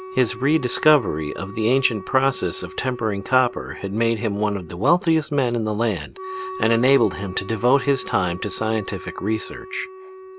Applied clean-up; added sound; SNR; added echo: none; Wind instrument, woodwind instrument; 15 dB; none.